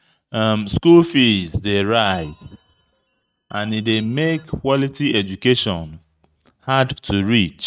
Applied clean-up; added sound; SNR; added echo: neural mask model RNNoise.